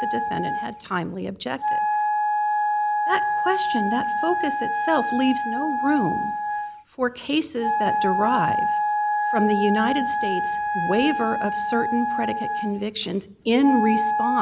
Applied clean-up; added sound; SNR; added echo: none; Wind instrument, woodwind instrument; -1 dB; none.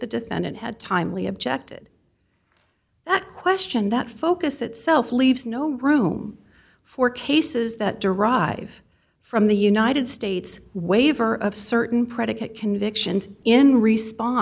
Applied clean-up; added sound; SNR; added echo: none; none; none; none.